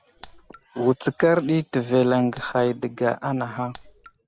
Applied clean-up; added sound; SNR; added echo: none; Raindrop; 14 dB; none.